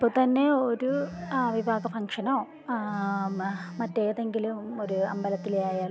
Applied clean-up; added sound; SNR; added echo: none; Telephone; 15 dB; none.